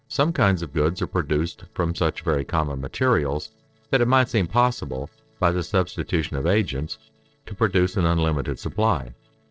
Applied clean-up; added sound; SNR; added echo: neural separator model SepFormer DNS4.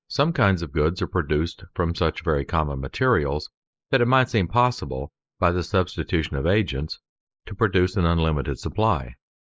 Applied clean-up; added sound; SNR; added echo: neural mask model Resemble Enhance denoiser.